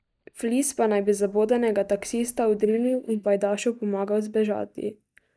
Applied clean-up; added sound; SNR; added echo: neural mask model DeepFilterNet 3.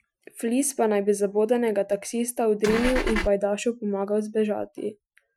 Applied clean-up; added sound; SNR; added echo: classical method Wiener filter.